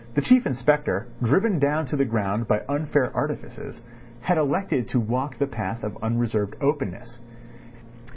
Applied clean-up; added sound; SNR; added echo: none; none; none; none.